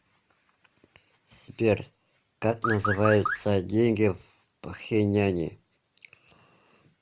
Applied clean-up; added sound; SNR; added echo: none; Car; 3 dB; none.